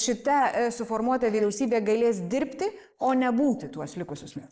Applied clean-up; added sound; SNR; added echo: neural mask model Resemble Enhance denoiser.